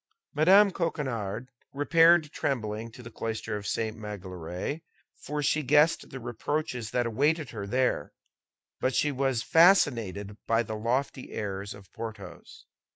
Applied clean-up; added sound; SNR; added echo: none; none; none; none.